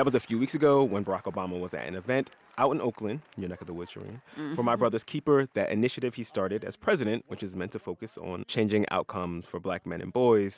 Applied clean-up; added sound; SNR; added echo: none; none; none; none.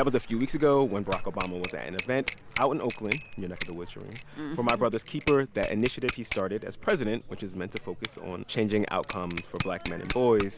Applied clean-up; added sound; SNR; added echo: none; Bicycle bell; 9 dB; none.